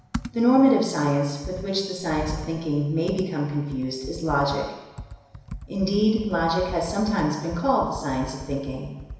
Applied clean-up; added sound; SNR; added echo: none; Computer keyboard; 14 dB; reverberation time 1.0 s.